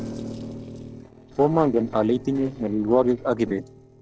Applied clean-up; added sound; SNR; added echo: neural separator model SepFormer DNS4.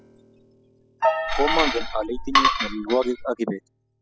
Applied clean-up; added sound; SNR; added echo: classical method spectral subtraction.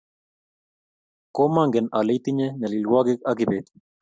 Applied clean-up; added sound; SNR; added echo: none; none; none; none.